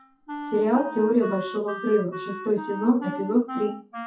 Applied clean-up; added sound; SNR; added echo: classical method WPE with log-MMSE.